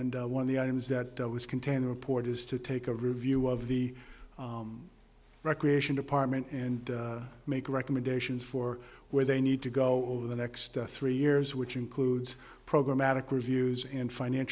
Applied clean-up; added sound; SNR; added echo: none; none; none; none.